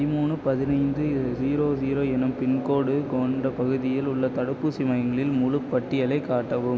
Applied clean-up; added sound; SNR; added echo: none; Bowed string instrument; 20 dB; none.